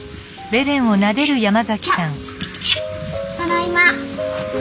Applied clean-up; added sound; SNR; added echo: none; none; none; none.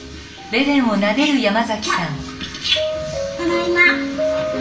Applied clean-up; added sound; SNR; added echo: none; none; none; reverberation time 0.7 s.